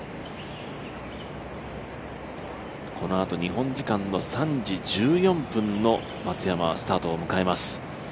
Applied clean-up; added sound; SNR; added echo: none; none; none; none.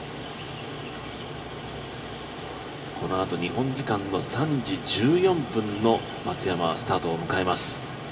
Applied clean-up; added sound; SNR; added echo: none; Rain; 18 dB; reverberation time 1.7 s.